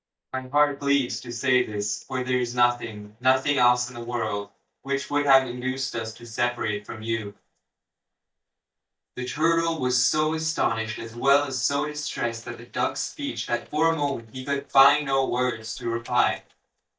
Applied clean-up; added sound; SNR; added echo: neural mask model DeepFilterNet 3.